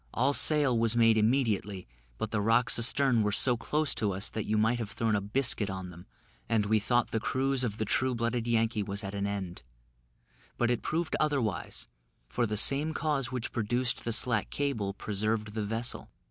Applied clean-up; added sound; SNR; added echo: none; none; none; none.